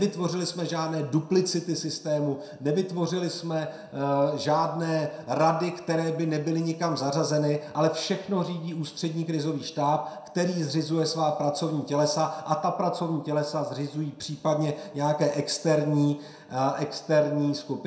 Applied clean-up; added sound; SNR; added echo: none; none; none; reverberation time 0.5 s.